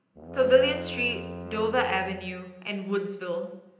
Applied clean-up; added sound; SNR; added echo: none; Brass instrument; 13 dB; reverberation time 0.8 s.